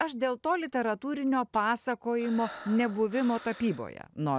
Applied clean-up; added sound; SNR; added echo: none; Tambourine + Breathing; 17 dB; none.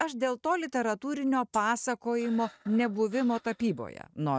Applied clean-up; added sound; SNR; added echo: neural mask model RNNoise.